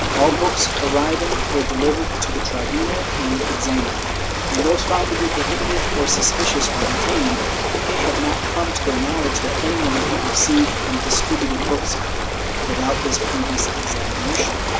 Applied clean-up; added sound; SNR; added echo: none; Ocean; -2 dB; none.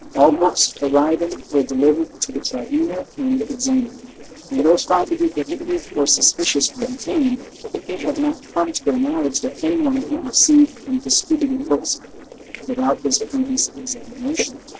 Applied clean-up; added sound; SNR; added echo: neural separator model SepFormer DNS4.